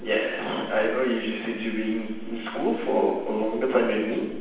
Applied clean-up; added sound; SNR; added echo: none; none; none; reverberation time 1.1 s.